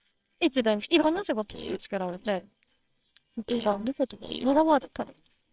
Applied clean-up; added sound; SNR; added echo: neural separator model SepFormer WHAMR!.